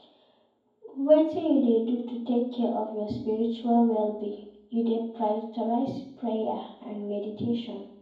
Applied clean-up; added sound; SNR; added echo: none; none; none; reverberation time 0.9 s.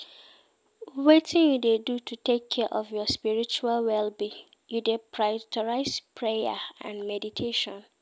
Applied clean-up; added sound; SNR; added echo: none; none; none; none.